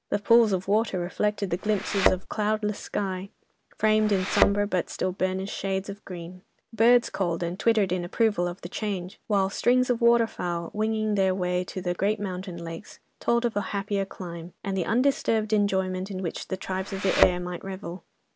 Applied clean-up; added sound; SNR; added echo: none; Thump, thud; 1 dB; none.